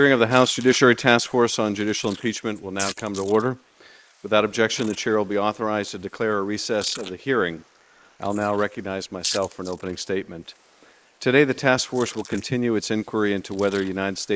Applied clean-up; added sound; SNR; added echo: neural mask model Resemble Enhance denoiser.